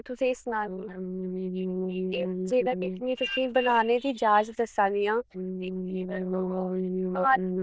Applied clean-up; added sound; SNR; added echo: neural diffusion model UNIVERSE++.